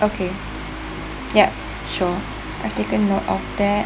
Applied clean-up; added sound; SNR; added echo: none; none; none; none.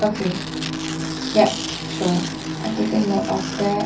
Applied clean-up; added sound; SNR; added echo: none; Tearing; 11 dB; reverberation time 0.3 s.